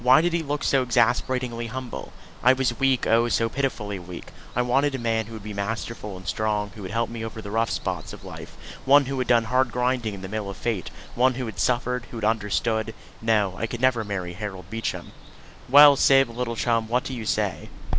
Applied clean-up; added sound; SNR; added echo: none; Water; 11 dB; none.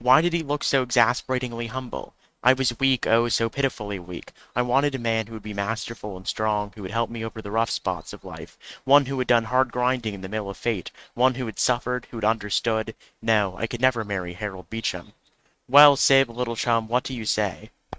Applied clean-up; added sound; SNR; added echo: neural mask model RNNoise.